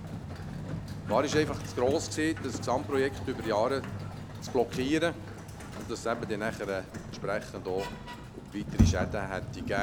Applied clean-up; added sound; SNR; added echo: none; Sliding door; 3 dB; none.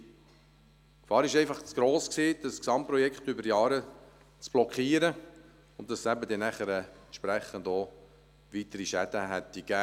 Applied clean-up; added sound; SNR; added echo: none; none; none; none.